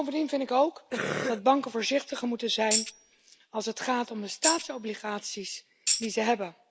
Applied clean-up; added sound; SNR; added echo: none; Tambourine + Cough; 2 dB; none.